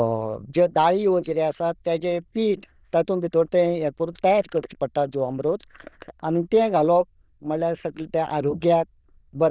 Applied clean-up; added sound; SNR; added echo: neural diffusion model UNIVERSE++.